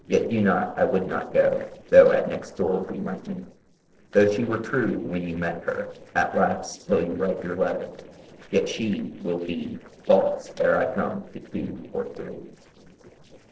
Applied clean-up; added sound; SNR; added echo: neural separator model SepFormer DNS4.